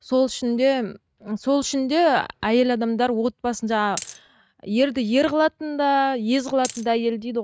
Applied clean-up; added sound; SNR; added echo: neural mask model RNNoise.